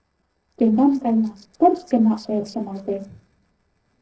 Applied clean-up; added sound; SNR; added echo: neural separator model SepFormer DNS4.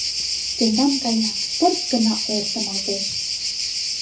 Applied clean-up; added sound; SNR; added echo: none; Cricket; 1 dB; reverberation time 0.4 s.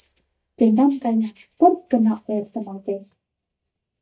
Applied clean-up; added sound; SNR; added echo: neural mask model DeepFilterNet 3.